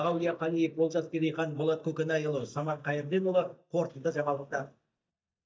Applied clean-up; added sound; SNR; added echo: neural mask model DeepFilterNet 3.